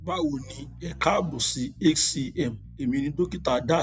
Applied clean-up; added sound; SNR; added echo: none; Bass guitar; 18 dB; none.